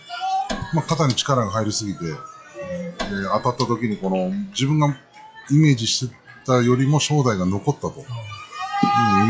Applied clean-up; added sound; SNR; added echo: classical method log-MMSE.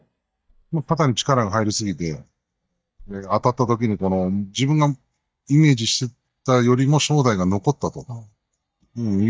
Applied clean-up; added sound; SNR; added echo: neural mask model DeepFilterNet 3.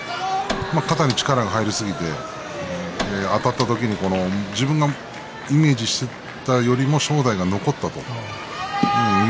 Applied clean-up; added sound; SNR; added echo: none; Printer; 11 dB; none.